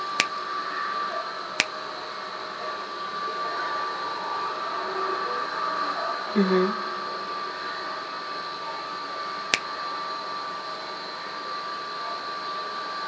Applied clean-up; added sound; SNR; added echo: none; Finger snapping; -1 dB; none.